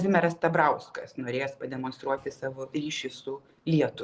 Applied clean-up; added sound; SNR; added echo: none; none; none; none.